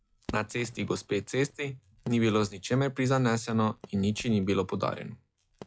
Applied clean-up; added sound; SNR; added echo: classical method log-MMSE.